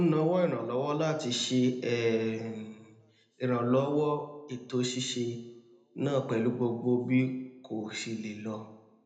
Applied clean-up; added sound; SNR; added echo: none; none; none; reverberation time 0.8 s.